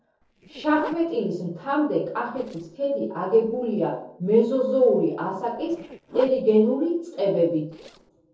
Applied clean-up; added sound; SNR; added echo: neural separator model SepFormer DNS4.